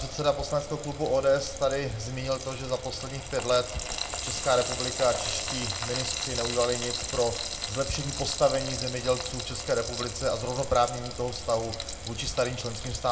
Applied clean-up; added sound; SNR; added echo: none; Frying (food); 6 dB; reverberation time 0.3 s.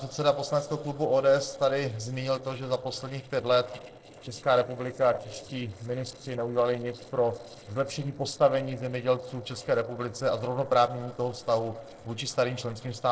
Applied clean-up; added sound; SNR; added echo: neural separator model SepFormer DNS4.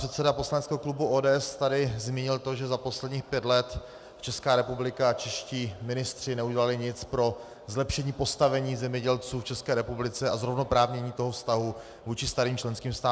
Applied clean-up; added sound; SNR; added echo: none; none; none; none.